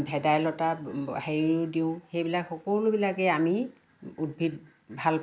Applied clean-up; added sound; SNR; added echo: none; none; none; none.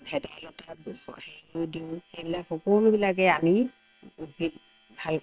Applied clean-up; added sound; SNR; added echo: neural separator model SepFormer WHAM!.